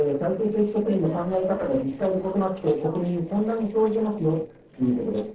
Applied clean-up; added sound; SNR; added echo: neural separator model SepFormer DNS4.